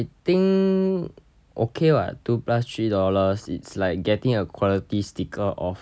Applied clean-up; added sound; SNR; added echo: none; none; none; none.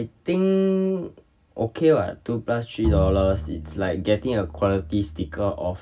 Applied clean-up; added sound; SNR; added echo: none; Bowed string instrument; 6 dB; reverberation time 0.2 s.